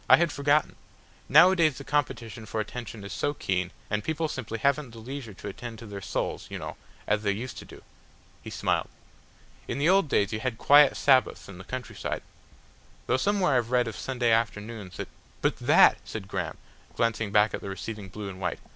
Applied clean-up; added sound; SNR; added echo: none; none; none; none.